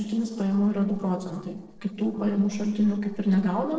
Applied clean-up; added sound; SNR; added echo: neural separator model SepFormer DNS4.